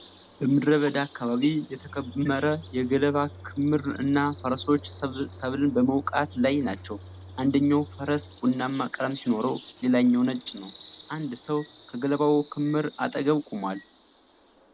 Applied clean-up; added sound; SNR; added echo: none; Bird vocalization, bird call, bird song + Microwave oven; 17 dB; none.